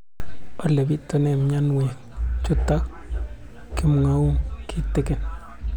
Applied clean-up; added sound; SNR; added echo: none; none; none; none.